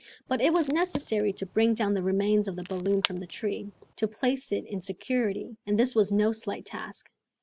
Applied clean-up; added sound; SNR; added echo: neural mask model Resemble Enhance denoiser.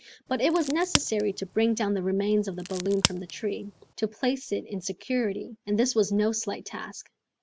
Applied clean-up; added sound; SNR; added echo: none; Crack; 6 dB; none.